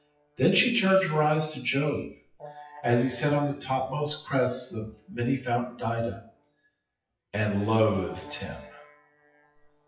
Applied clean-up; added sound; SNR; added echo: classical method WPE with log-MMSE.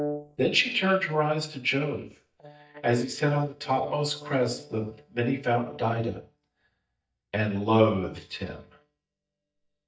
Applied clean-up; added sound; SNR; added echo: neural mask model DeepFilterNet 3.